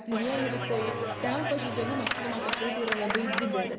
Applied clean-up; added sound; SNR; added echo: none; Clapping; 0 dB; none.